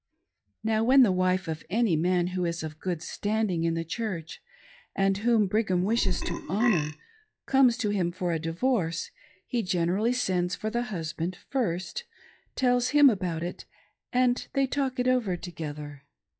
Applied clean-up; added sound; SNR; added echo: classical method log-MMSE.